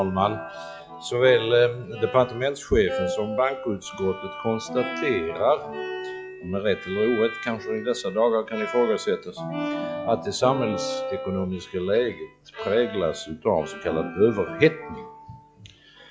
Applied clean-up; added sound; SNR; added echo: classical method log-MMSE.